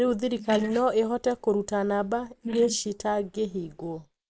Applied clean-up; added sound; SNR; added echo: neural mask model Resemble Enhance denoiser.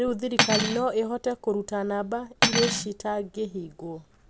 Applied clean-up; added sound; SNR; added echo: none; Cutlery, silverware; 1 dB; none.